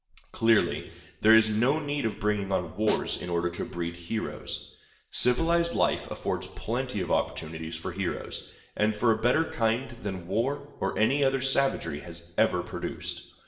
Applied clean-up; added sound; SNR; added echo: none; Snare drum; 12 dB; reverberation time 0.8 s.